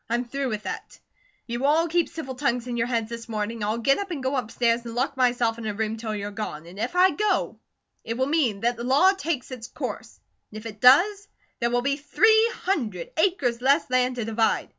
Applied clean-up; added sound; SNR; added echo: none; none; none; none.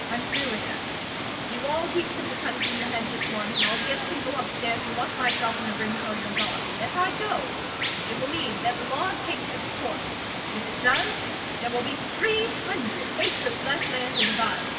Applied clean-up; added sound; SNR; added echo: none; Water; -4 dB; reverberation time 2.5 s.